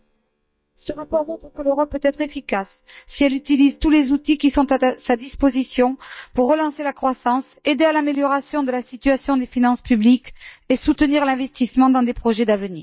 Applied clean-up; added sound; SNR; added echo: neural mask model DeepFilterNet 3.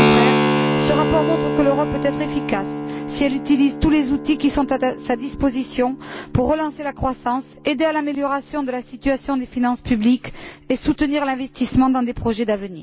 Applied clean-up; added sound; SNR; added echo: none; Keyboard (musical); 4 dB; none.